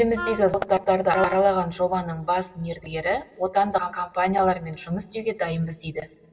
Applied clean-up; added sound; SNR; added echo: none; Wind instrument, woodwind instrument; 11 dB; reverberation time 0.5 s.